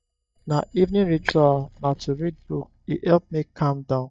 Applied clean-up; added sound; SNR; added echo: neural mask model DeepFilterNet 3.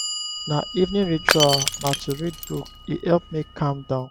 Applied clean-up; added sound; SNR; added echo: none; Shatter / Crushing + Clock; 4 dB; none.